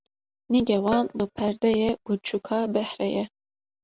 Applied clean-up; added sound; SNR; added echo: none; Cowbell; 17 dB; none.